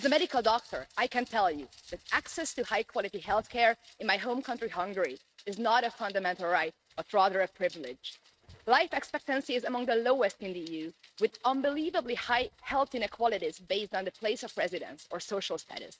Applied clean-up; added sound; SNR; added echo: neural mask model RNNoise.